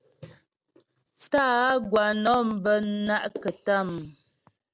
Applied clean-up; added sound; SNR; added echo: none; none; none; none.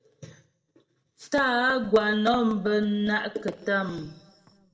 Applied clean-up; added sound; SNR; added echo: none; none; none; reverberation time 0.8 s.